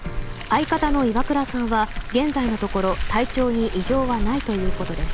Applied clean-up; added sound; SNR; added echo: none; Car; 4 dB; none.